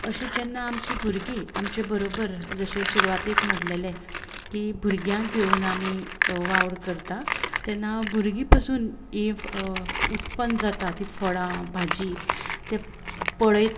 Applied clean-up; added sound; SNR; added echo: none; Tools; 4 dB; reverberation time 0.2 s.